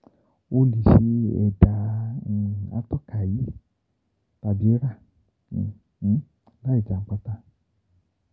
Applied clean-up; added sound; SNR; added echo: none; none; none; none.